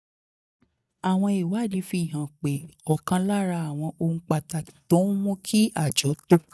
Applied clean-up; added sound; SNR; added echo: neural mask model DeepFilterNet 3.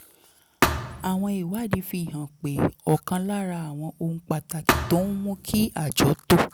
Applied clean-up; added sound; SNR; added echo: none; Thump, thud; 3 dB; none.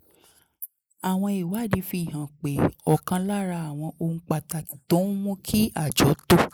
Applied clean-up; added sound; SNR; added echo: neural mask model Resemble Enhance denoiser.